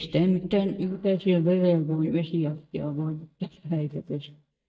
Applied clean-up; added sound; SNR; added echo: neural mask model DeepFilterNet 3.